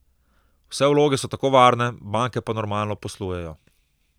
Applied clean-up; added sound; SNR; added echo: none; none; none; none.